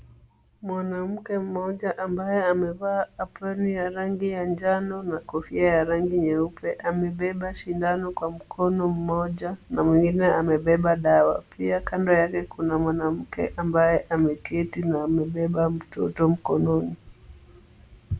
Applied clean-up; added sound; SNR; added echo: none; none; none; none.